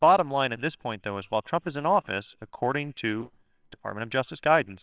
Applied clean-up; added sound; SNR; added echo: neural separator model SepFormer WHAMR!.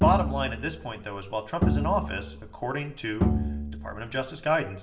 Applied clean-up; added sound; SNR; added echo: none; Bowed string instrument; 0 dB; reverberation time 0.6 s.